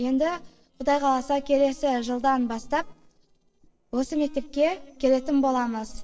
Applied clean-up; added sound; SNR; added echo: neural separator model SepFormer DNS4.